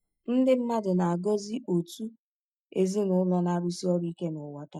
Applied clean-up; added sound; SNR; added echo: neural mask model DeepFilterNet 3.